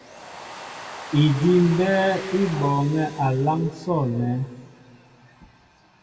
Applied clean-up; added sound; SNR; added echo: none; Domestic sounds, home sounds; 17 dB; reverberation time 1.6 s.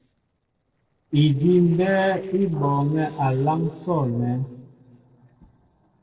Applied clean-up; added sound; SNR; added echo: neural separator model SepFormer DNS4.